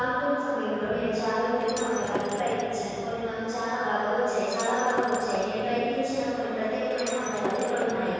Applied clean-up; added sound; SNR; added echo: none; Shatter; 11 dB; reverberation time 2.2 s.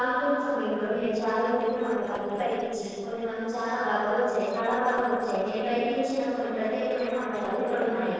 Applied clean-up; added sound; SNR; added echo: neural separator model SepFormer DNS4.